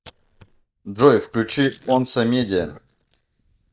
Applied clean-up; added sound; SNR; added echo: neural mask model DeepFilterNet 3.